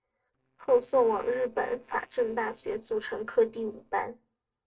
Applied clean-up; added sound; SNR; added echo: neural separator model SepFormer DNS4.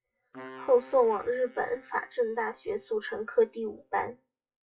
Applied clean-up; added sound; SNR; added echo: classical method WPE with log-MMSE.